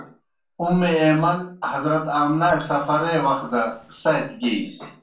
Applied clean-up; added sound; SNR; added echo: neural separator model SepFormer DNS4.